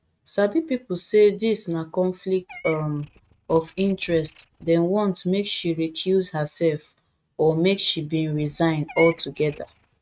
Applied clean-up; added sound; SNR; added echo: neural mask model RNNoise.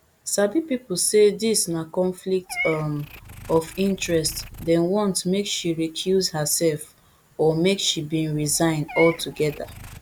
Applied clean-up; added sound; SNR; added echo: none; Meow / Purr; 16 dB; none.